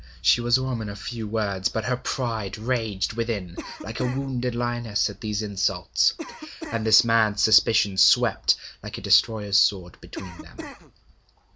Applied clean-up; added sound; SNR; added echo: none; Cough; 12 dB; none.